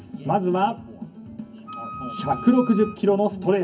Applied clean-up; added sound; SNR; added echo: none; Wind instrument, woodwind instrument; 13 dB; reverberation time 0.3 s.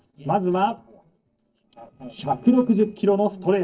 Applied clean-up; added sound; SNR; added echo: neural separator model SepFormer DNS4.